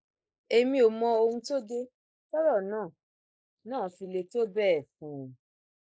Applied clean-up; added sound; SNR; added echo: neural mask model Resemble Enhance denoiser.